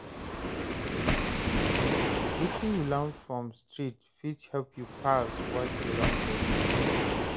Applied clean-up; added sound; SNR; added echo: none; Waves, surf; -4 dB; none.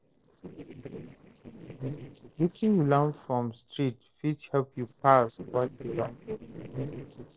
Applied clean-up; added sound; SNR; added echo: neural separator model SepFormer DNS4.